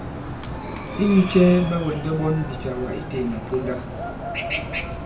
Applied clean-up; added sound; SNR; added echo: none; Chicken, rooster; 6 dB; reverberation time 0.3 s.